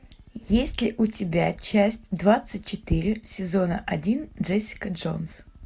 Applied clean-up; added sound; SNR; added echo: none; none; none; none.